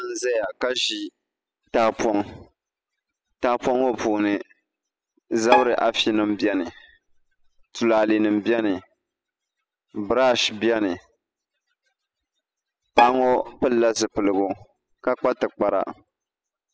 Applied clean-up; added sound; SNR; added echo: classical method spectral subtraction.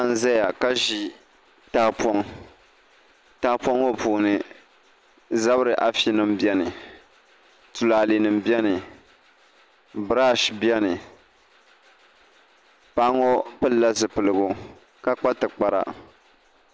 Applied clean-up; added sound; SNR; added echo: none; none; none; none.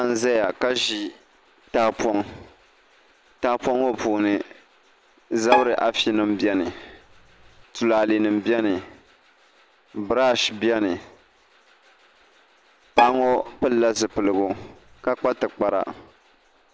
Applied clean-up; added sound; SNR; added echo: none; Bowed string instrument; 5 dB; none.